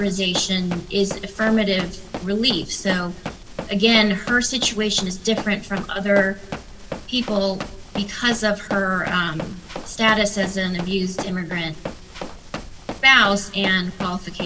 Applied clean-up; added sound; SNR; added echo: none; Run; 11 dB; reverberation time 1.6 s.